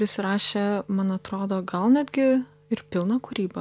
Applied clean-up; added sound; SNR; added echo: none; none; none; none.